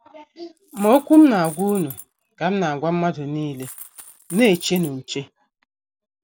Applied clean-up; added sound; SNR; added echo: none; Coin (dropping); 20 dB; none.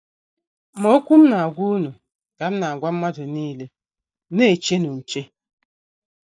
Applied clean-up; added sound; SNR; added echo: neural mask model DeepFilterNet 3.